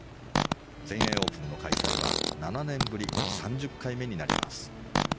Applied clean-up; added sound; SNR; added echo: none; Fart; -4 dB; none.